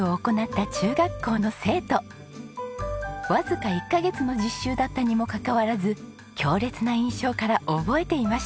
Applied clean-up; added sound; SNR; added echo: none; none; none; none.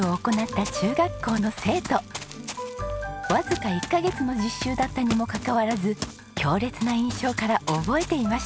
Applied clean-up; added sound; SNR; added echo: none; Run; 13 dB; none.